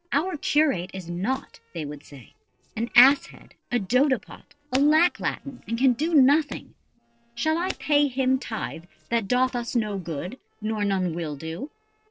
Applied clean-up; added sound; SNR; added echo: neural separator model SepFormer DNS4.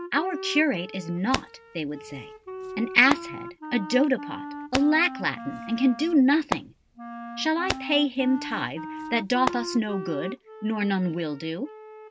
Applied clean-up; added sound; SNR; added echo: none; Wind instrument, woodwind instrument + Hands; 10 dB; none.